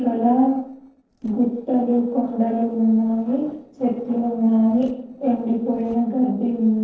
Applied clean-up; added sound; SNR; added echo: neural separator model SepFormer DNS4.